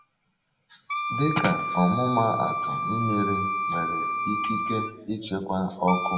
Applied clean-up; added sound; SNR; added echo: none; Wind instrument, woodwind instrument; 2 dB; reverberation time 0.9 s.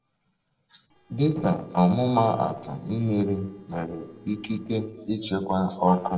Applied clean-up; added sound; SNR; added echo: neural separator model SepFormer DNS4.